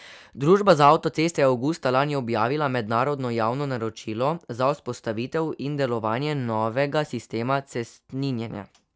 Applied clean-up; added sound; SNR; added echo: none; none; none; none.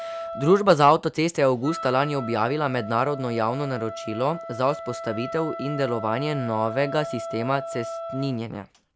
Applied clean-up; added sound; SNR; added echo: none; Wind instrument, woodwind instrument; 11 dB; none.